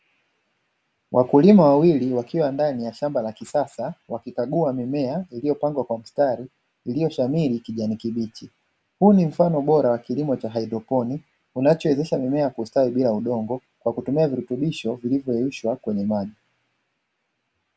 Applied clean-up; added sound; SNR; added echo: none; none; none; none.